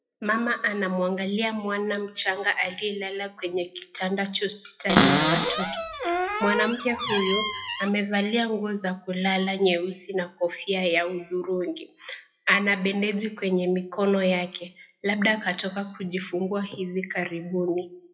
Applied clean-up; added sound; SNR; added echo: classical method WPE with log-MMSE.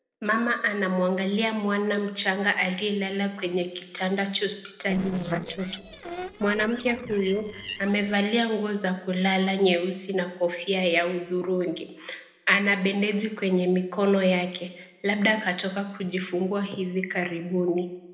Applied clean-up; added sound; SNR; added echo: neural separator model SepFormer DNS4.